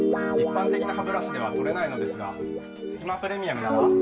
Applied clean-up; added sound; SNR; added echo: none; Guitar; -4 dB; reverberation time 0.7 s.